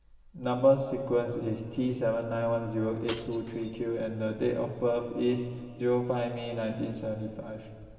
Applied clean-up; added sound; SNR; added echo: none; Shatter / Crushing; 19 dB; reverberation time 2.5 s.